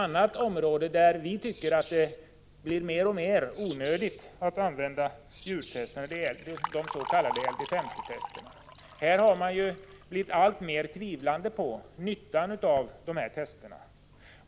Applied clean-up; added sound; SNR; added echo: none; Wild animals + Liquid; 14 dB; none.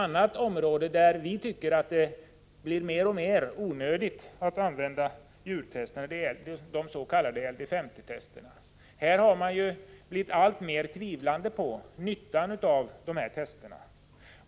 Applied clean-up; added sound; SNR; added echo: none; none; none; none.